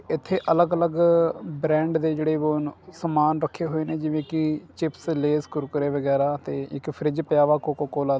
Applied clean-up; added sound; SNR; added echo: none; none; none; none.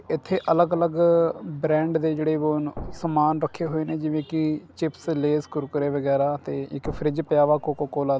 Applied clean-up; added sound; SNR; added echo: none; Thump, thud; 15 dB; none.